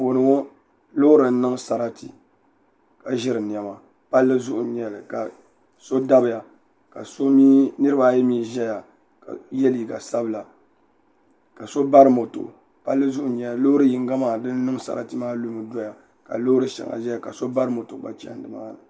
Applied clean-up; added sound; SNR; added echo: none; none; none; none.